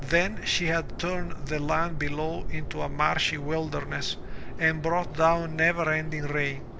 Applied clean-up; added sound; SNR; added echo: none; Subway, metro, underground; 5 dB; none.